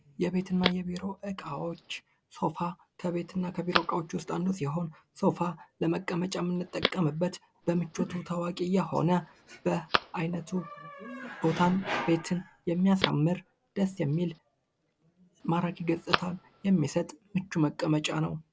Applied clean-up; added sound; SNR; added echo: none; Telephone; 10 dB; none.